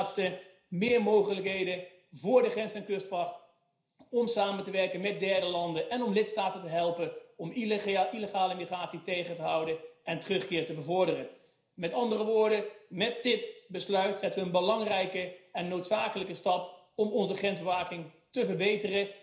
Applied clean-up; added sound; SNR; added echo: none; none; none; reverberation time 0.5 s.